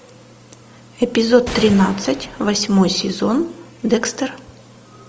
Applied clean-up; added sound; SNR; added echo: none; Gunshot, gunfire; 13 dB; none.